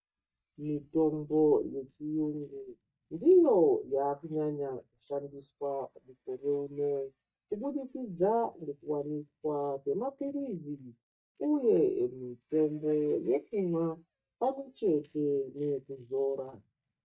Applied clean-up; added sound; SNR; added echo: neural mask model DeepFilterNet 3.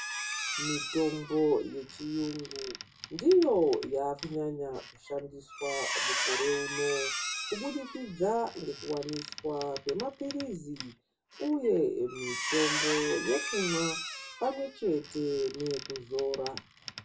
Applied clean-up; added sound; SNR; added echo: none; Squeak; 6 dB; reverberation time 0.2 s.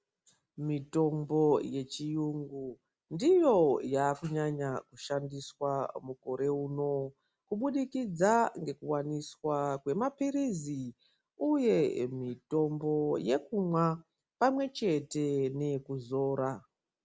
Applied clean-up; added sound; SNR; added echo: none; none; none; none.